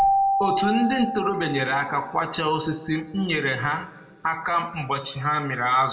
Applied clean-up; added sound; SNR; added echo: none; Keyboard (musical); 4 dB; reverberation time 0.6 s.